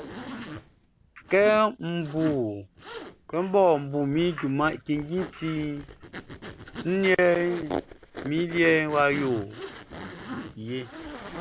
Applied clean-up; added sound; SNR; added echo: none; Zipper (clothing); 13 dB; none.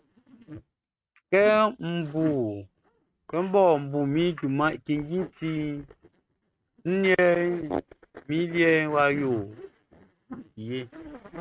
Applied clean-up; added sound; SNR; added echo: neural mask model RNNoise.